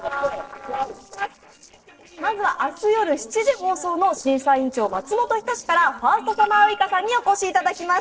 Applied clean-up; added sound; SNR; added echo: neural separator model SepFormer DNS4.